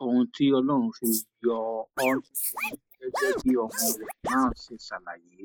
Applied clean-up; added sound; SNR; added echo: neural mask model Resemble Enhance denoiser.